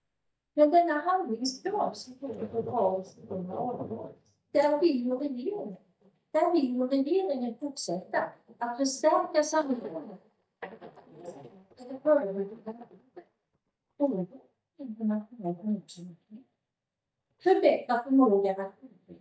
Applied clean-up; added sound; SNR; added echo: neural mask model DeepFilterNet 3.